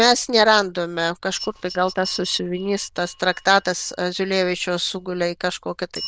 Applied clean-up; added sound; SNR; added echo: neural diffusion model UNIVERSE++.